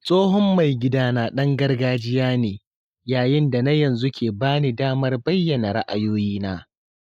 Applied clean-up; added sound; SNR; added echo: neural mask model Resemble Enhance denoiser.